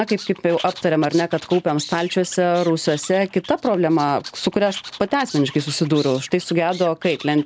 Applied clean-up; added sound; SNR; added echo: none; Animal; 17 dB; none.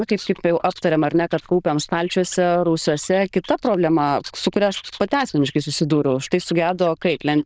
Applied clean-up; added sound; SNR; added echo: neural diffusion model UNIVERSE++.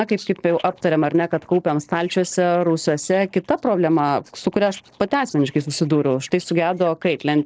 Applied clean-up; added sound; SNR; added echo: neural separator model SepFormer DNS4.